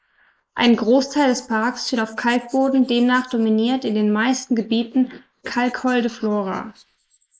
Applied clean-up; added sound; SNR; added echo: neural mask model Resemble Enhance denoiser.